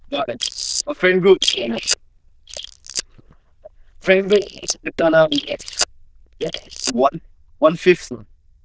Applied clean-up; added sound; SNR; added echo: neural diffusion model UNIVERSE++.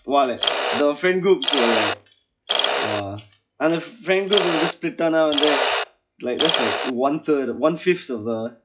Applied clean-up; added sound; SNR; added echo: classical method log-MMSE.